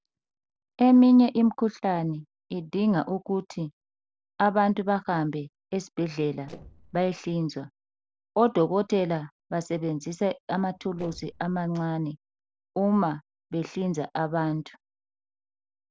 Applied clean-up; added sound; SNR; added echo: neural separator model SepFormer DNS4.